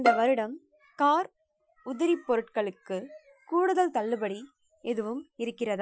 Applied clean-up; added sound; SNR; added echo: classical method Wiener filter.